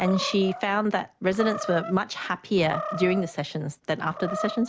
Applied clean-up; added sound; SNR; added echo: none; Animal; 10 dB; none.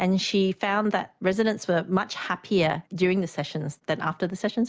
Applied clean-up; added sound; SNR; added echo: none; none; none; none.